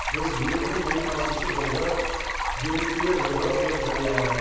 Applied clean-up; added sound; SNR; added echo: none; Stream; 1 dB; reverberation time 1.2 s.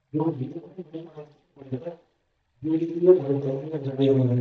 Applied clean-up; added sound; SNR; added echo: neural mask model DeepFilterNet 3.